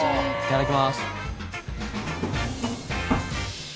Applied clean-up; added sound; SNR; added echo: none; Drawer open or close; 5 dB; none.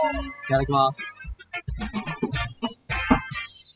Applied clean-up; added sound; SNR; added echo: classical method spectral subtraction.